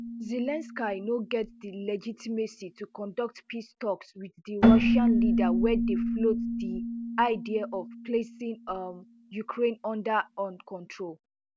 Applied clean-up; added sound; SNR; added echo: none; Keyboard (musical); -2 dB; none.